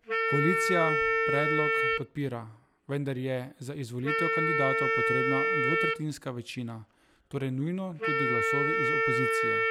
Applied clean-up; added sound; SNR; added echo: none; Wind instrument, woodwind instrument; -4 dB; none.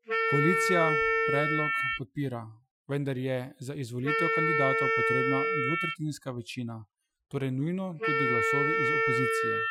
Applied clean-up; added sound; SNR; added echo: classical method Wiener filter.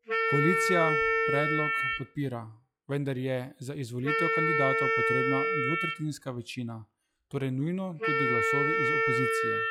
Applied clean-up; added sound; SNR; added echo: classical method log-MMSE.